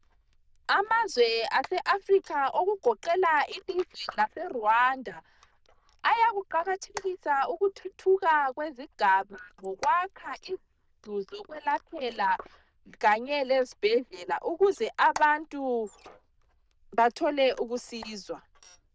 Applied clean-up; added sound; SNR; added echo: neural diffusion model UNIVERSE++.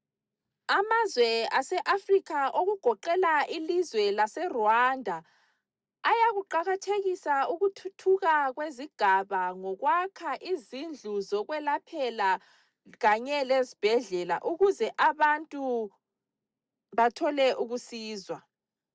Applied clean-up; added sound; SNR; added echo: none; none; none; none.